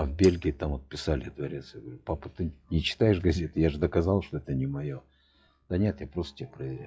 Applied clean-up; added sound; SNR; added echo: classical method log-MMSE.